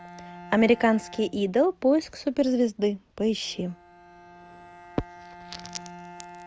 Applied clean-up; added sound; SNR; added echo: none; Bowed string instrument; 20 dB; none.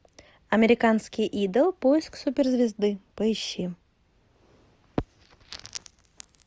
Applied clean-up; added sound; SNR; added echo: none; none; none; none.